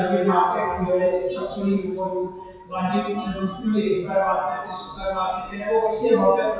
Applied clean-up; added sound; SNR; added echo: classical method WPE with log-MMSE.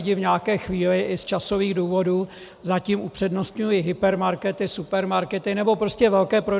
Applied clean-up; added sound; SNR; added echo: none; none; none; none.